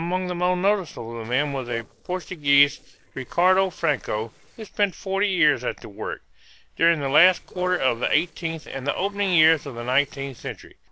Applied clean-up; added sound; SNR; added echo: neural separator model SepFormer DNS4.